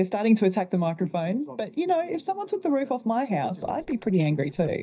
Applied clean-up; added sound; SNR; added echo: neural mask model DeepFilterNet 3.